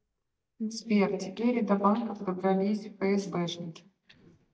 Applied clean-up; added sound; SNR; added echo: neural mask model DeepFilterNet 3.